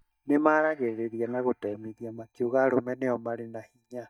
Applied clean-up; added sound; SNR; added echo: neural mask model DeepFilterNet 3.